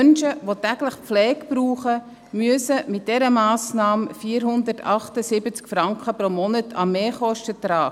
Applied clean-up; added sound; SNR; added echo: none; none; none; none.